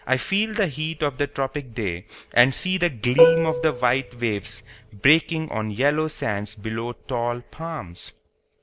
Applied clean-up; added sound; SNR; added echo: none; Plucked string instrument; -3 dB; none.